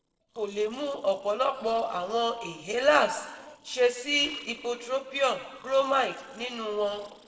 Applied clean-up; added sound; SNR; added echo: neural separator model SepFormer DNS4.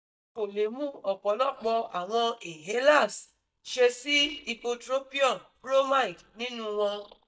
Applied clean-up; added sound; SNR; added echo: neural mask model DeepFilterNet 3.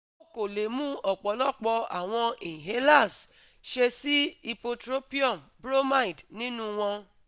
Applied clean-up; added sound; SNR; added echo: none; none; none; none.